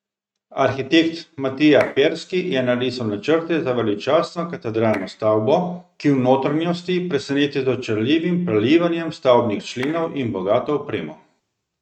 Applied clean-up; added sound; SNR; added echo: neural mask model RNNoise.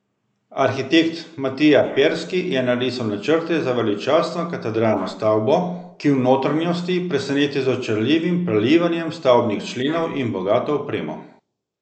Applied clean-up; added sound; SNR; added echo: neural mask model Resemble Enhance denoiser.